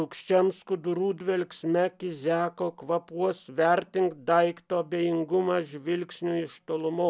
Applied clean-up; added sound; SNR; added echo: none; none; none; none.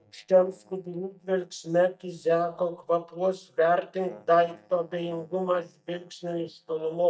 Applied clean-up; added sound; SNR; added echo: neural mask model DeepFilterNet 3.